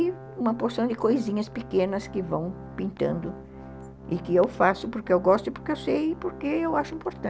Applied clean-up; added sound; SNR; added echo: none; Organ; 15 dB; none.